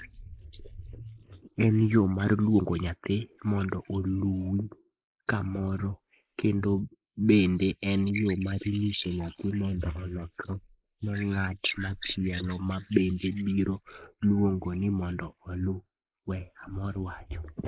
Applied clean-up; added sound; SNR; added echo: neural mask model Resemble Enhance denoiser.